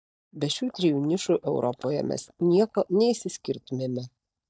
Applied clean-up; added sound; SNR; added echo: neural mask model DeepFilterNet 3.